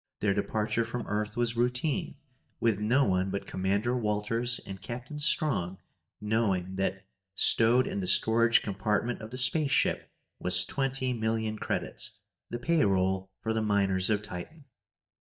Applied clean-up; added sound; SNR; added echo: neural mask model DeepFilterNet 3.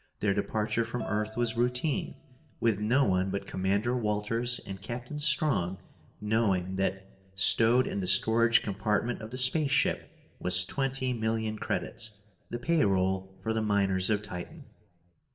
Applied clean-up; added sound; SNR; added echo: none; Bowed string instrument; 16 dB; reverberation time 0.6 s.